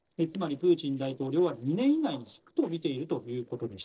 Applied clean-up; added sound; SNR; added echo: neural separator model SepFormer DNS4.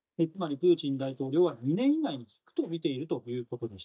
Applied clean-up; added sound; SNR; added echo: neural mask model DeepFilterNet 3.